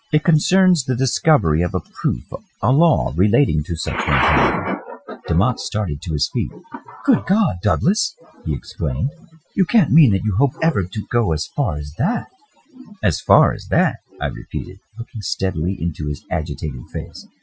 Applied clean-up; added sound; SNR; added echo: classical method Wiener filter.